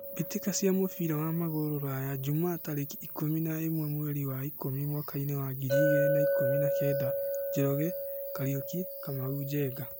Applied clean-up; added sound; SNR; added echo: none; Chink, clink; 2 dB; none.